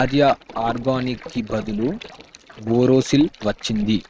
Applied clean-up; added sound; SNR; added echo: neural mask model RNNoise.